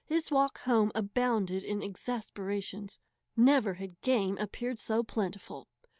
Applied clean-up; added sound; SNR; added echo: none; none; none; none.